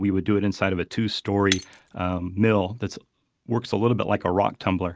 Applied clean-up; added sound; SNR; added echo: neural mask model RNNoise.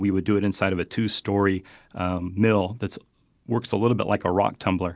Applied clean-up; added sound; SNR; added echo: none; none; none; none.